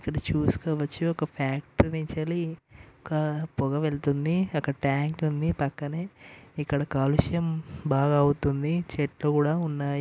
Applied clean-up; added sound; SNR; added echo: none; none; none; none.